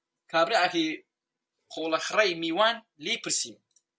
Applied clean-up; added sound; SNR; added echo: none; none; none; none.